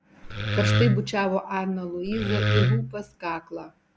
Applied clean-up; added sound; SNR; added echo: none; Wood; -4 dB; none.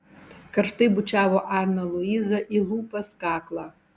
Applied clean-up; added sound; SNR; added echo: none; none; none; none.